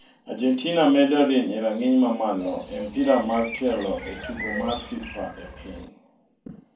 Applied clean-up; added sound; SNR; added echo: none; Bird; 12 dB; reverberation time 0.3 s.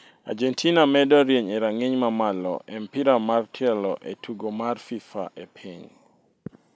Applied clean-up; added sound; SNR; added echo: none; none; none; none.